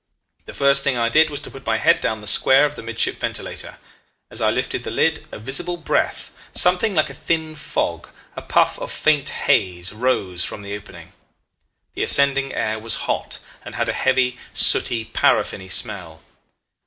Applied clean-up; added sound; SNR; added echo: none; none; none; none.